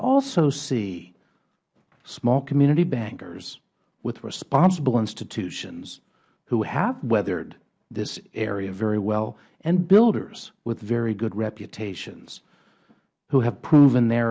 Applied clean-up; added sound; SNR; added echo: none; none; none; none.